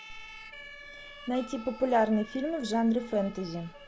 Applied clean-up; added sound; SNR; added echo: none; Siren; 17 dB; none.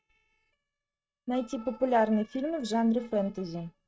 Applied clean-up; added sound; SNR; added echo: neural mask model RNNoise.